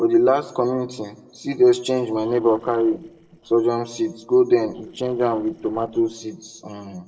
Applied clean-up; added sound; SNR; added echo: neural separator model SepFormer DNS4.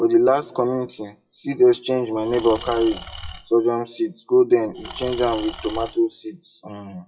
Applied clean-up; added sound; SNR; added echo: classical method WPE with log-MMSE.